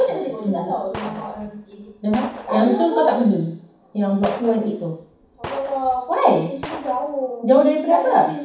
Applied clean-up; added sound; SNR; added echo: none; Gunshot, gunfire; 17 dB; reverberation time 0.6 s.